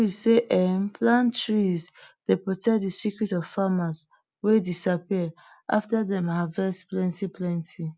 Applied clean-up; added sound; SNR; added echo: none; none; none; none.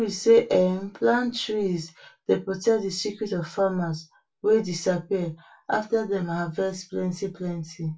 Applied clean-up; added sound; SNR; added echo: none; none; none; reverberation time 0.2 s.